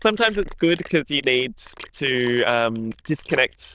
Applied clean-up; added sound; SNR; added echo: neural diffusion model UNIVERSE++.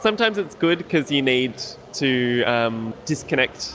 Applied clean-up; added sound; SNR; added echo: none; none; none; none.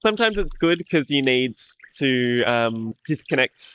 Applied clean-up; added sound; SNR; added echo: neural mask model Resemble Enhance denoiser.